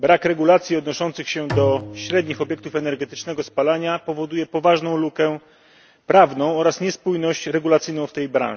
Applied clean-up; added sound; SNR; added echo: none; Bowed string instrument; 13 dB; none.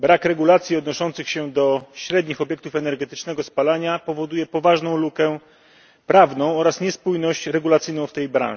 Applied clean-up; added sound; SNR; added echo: none; none; none; none.